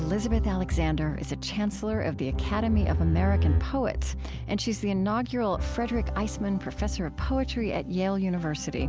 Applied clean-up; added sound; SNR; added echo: none; Bowed string instrument; 0 dB; none.